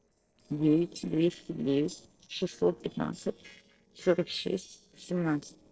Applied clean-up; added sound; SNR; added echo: neural separator model SepFormer DNS4.